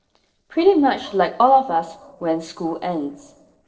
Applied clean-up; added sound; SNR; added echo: neural separator model SepFormer DNS4.